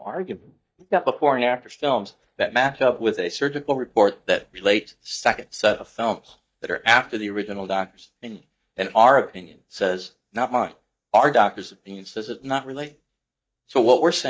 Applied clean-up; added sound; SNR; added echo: neural mask model DeepFilterNet 3.